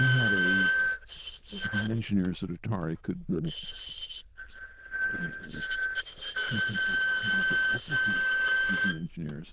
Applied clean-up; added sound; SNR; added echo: neural diffusion model UNIVERSE++.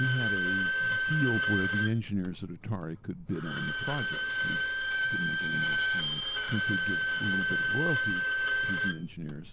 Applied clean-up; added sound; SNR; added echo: none; Bowed string instrument; -5 dB; none.